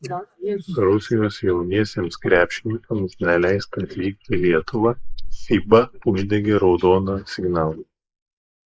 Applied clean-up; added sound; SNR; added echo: neural mask model Resemble Enhance denoiser.